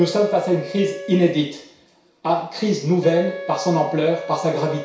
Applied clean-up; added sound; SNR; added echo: none; Wind instrument, woodwind instrument; 13 dB; reverberation time 0.6 s.